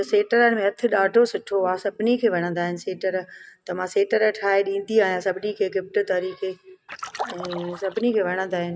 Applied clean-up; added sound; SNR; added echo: neural mask model RNNoise.